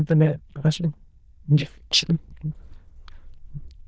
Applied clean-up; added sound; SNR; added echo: neural diffusion model UNIVERSE++.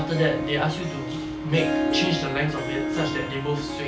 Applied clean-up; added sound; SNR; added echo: none; Harp; 2 dB; none.